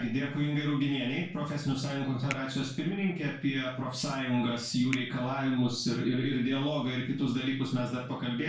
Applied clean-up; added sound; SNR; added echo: none; Finger snapping; 19 dB; reverberation time 0.4 s.